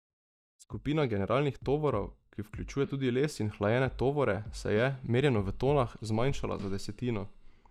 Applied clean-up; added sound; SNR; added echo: neural mask model DeepFilterNet 3.